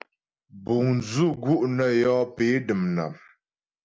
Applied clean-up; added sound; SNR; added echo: none; none; none; none.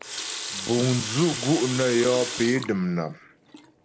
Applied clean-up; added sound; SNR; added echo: none; Water tap, faucet; 8 dB; none.